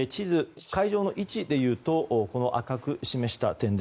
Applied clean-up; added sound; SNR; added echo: neural mask model Resemble Enhance denoiser.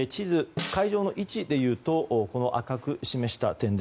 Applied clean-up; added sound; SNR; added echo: none; Snare drum; 12 dB; none.